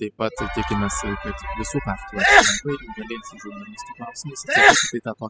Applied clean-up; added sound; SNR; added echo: classical method spectral subtraction.